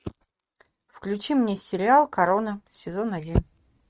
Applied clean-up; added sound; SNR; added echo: neural mask model RNNoise.